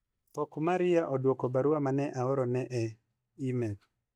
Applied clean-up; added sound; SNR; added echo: neural mask model DeepFilterNet 3.